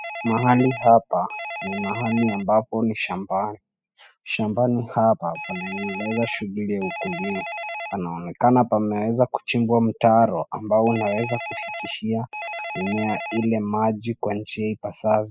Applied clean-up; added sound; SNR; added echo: classical method spectral subtraction.